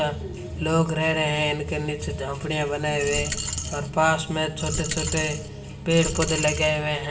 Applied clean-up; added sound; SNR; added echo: none; Coin (dropping); 7 dB; reverberation time 0.8 s.